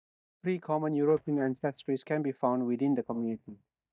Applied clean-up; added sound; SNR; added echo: neural mask model DeepFilterNet 3.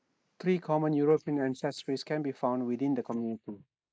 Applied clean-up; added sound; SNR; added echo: neural mask model Resemble Enhance denoiser.